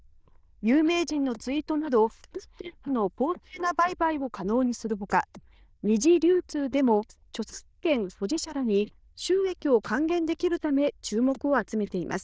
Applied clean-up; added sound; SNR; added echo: neural diffusion model UNIVERSE++.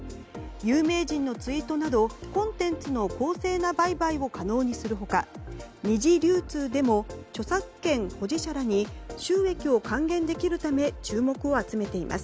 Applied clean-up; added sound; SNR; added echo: none; none; none; none.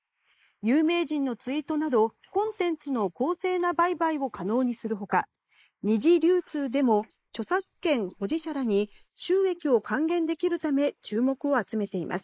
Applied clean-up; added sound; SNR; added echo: neural mask model Resemble Enhance denoiser.